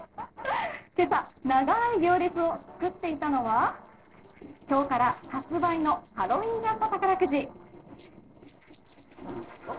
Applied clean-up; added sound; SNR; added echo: neural separator model SepFormer DNS4.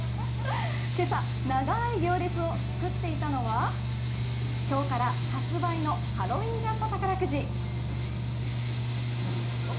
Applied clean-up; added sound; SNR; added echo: none; Mechanical fan; -3 dB; reverberation time 0.4 s.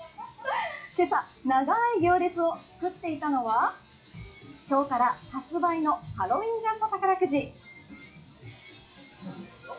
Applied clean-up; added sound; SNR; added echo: classical method WPE with log-MMSE.